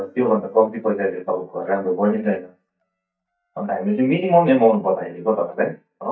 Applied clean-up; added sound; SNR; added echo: neural mask model DeepFilterNet 3.